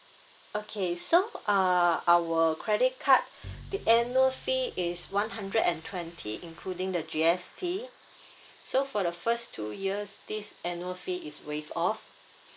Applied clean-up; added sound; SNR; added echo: none; Bowed string instrument; 20 dB; none.